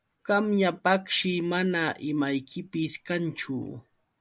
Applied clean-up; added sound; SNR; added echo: none; none; none; none.